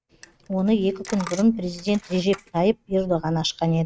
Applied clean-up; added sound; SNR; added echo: neural mask model RNNoise.